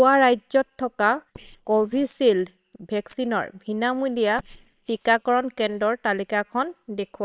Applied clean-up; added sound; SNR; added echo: neural separator model SepFormer WHAM!.